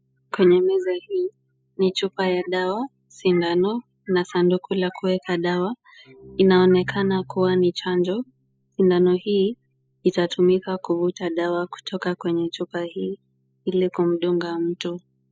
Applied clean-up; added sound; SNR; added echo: classical method spectral subtraction.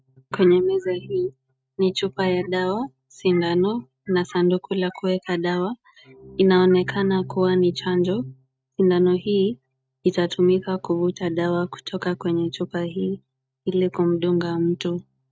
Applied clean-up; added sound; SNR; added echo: neural mask model RNNoise.